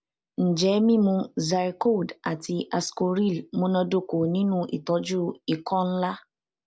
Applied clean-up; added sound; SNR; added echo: none; none; none; none.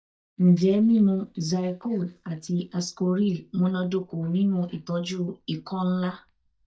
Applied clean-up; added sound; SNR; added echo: neural mask model DeepFilterNet 3.